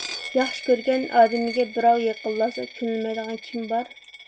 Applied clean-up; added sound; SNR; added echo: none; Coin (dropping); 13 dB; none.